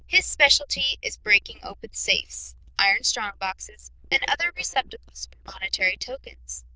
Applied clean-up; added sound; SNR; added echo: neural diffusion model UNIVERSE++.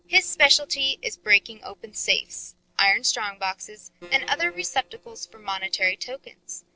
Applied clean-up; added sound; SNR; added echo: neural separator model SepFormer DNS4.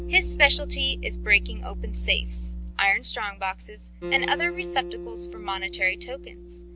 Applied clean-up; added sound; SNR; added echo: none; Acoustic guitar; 13 dB; none.